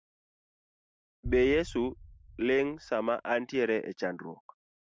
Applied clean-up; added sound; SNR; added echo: none; Boom; 14 dB; none.